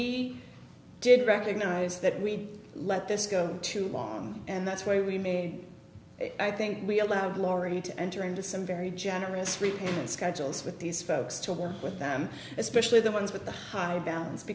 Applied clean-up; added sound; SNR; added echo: none; none; none; none.